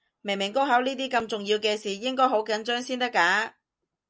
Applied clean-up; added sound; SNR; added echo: none; none; none; none.